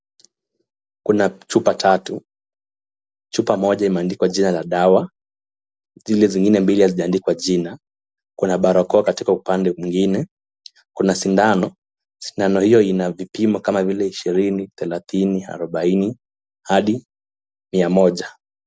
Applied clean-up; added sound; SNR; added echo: none; none; none; none.